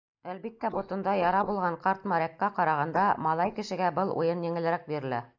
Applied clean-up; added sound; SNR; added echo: neural mask model Resemble Enhance denoiser.